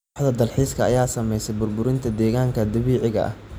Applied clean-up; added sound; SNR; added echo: none; none; none; none.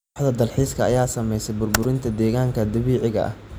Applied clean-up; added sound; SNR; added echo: none; Computer keyboard; 10 dB; none.